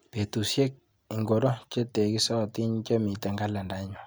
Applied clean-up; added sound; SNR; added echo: none; none; none; none.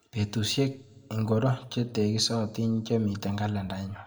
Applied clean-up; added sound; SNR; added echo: none; none; none; reverberation time 0.4 s.